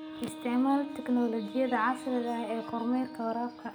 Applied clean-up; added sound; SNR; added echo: none; Wind instrument, woodwind instrument; 13 dB; none.